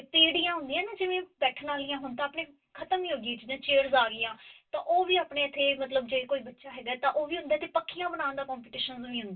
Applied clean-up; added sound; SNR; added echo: none; none; none; reverberation time 0.1 s.